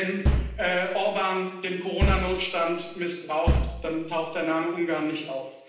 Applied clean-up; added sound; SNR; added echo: none; Bass drum; -1 dB; reverberation time 0.9 s.